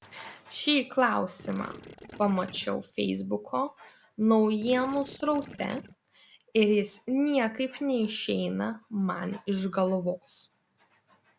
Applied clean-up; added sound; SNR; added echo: none; Gurgling / Liquid; 17 dB; none.